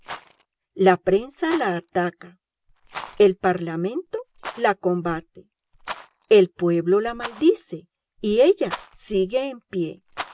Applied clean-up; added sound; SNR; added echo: none; Rattle; 17 dB; none.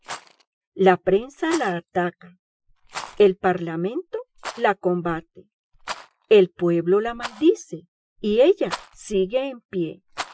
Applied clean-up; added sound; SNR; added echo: classical method Wiener filter.